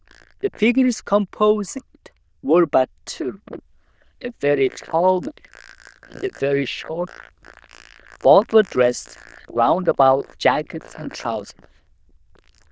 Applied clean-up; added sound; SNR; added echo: neural diffusion model UNIVERSE++.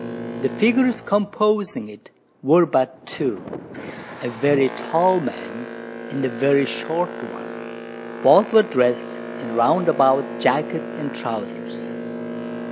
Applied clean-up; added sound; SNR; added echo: none; Boat, Water vehicle; 10 dB; none.